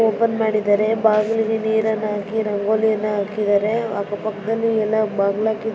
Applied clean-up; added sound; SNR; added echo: none; none; none; none.